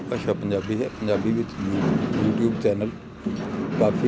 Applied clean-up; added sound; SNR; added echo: none; none; none; none.